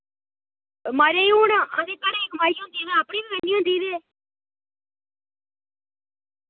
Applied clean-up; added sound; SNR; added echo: none; none; none; none.